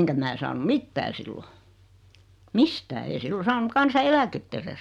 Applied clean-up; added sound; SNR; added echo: none; none; none; none.